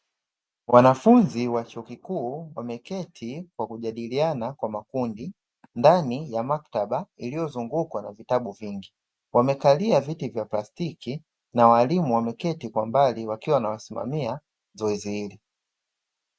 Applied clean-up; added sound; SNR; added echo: none; none; none; none.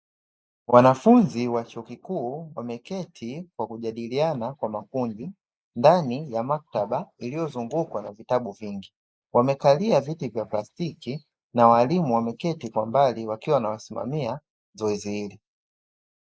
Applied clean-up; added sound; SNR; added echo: neural mask model Resemble Enhance denoiser.